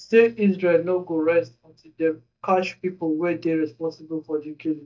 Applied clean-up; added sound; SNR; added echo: neural mask model DeepFilterNet 3.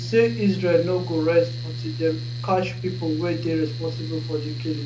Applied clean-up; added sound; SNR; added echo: none; Mechanical fan; 6 dB; reverberation time 0.3 s.